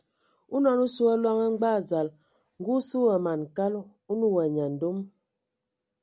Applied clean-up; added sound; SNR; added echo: none; none; none; none.